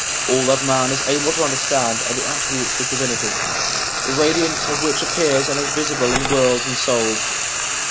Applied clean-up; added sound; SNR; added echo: none; Frying (food); 0 dB; none.